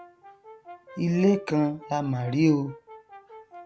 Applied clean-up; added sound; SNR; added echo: none; Brass instrument; 20 dB; none.